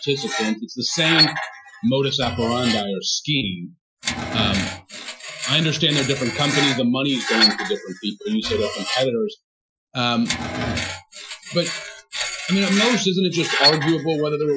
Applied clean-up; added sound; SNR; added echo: classical method Wiener filter.